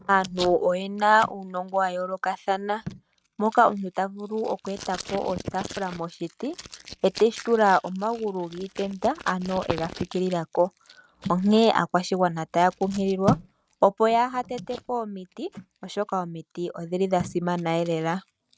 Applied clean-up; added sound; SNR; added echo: neural mask model RNNoise.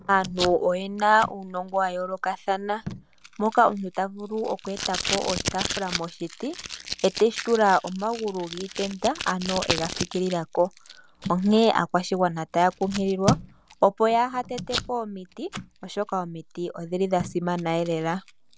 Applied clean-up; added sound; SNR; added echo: none; Packing tape, duct tape; 10 dB; none.